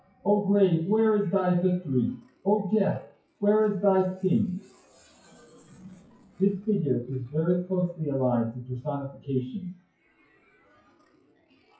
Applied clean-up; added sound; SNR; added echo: classical method WPE with log-MMSE.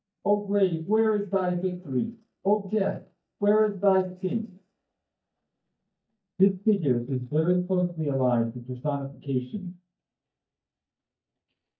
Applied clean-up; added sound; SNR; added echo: neural mask model DeepFilterNet 3.